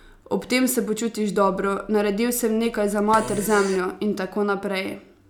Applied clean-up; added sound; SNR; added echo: none; Fart; 14 dB; none.